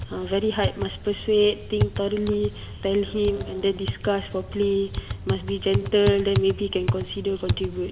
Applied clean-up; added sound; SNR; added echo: none; Typing; 6 dB; reverberation time 1.1 s.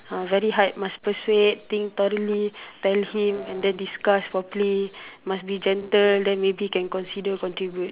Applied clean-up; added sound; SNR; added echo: none; none; none; none.